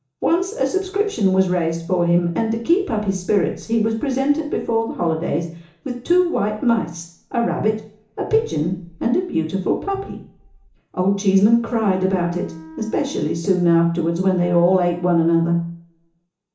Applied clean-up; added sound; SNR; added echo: none; Wind instrument, woodwind instrument; 19 dB; reverberation time 0.8 s.